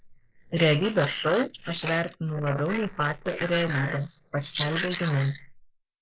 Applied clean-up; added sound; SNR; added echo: neural mask model Resemble Enhance denoiser.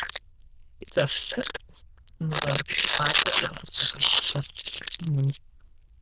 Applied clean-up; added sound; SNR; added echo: neural diffusion model UNIVERSE++.